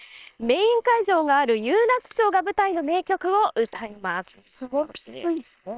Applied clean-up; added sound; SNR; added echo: neural separator model SepFormer WHAM!.